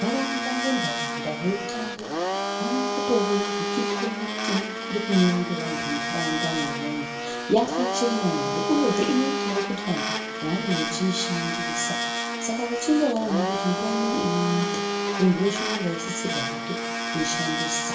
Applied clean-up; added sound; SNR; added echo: none; Domestic sounds, home sounds; 1 dB; reverberation time 0.9 s.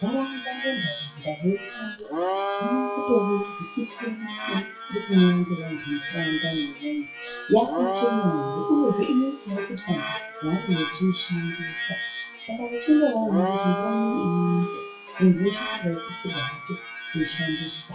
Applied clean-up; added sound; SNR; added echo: classical method WPE with log-MMSE.